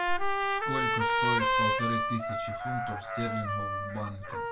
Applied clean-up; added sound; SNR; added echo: none; Trumpet; -4 dB; reverberation time 0.2 s.